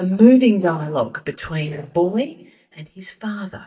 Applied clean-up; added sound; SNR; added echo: neural mask model DeepFilterNet 3.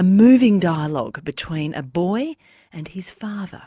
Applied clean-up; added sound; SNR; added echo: none; none; none; none.